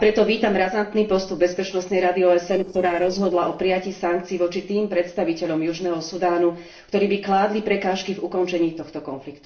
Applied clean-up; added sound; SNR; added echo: neural separator model SepFormer DNS4.